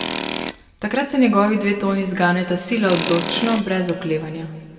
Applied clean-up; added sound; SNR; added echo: none; Tools; 10 dB; reverberation time 1.7 s.